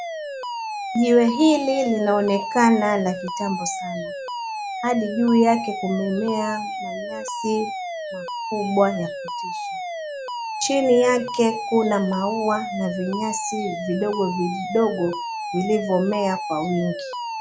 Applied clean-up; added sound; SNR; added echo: none; Alarm; 7 dB; none.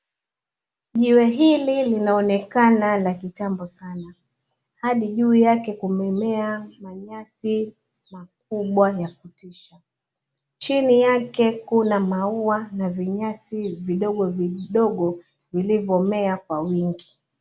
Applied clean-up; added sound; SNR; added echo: none; none; none; none.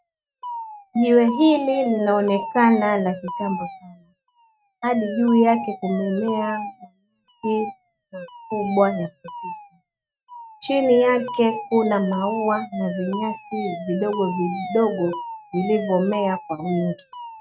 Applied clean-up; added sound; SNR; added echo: neural mask model RNNoise.